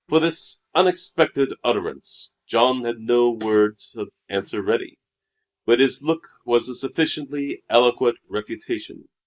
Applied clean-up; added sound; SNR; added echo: neural mask model Resemble Enhance denoiser.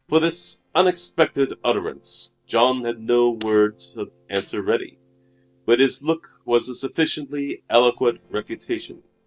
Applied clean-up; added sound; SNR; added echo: neural separator model SepFormer DNS4.